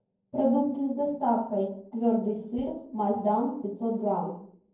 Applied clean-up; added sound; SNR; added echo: neural separator model SepFormer DNS4.